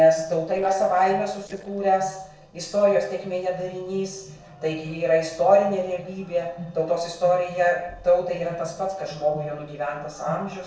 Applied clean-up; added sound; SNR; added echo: neural separator model SepFormer DNS4.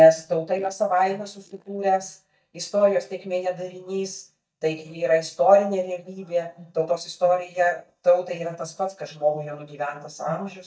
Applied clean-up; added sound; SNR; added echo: neural mask model DeepFilterNet 3.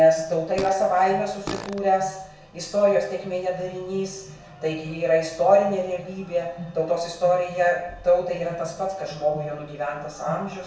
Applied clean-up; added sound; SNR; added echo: none; Fart; 14 dB; reverberation time 0.2 s.